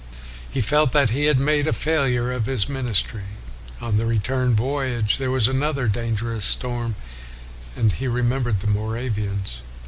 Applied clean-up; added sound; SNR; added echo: none; none; none; none.